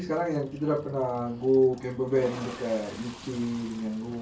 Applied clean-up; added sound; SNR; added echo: none; Toilet flush; 18 dB; none.